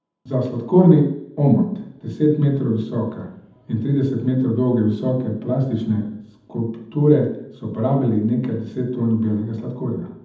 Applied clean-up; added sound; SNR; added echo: none; none; none; reverberation time 0.8 s.